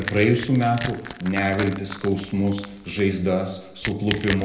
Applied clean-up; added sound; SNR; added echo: none; Crack / Crushing; 10 dB; reverberation time 0.7 s.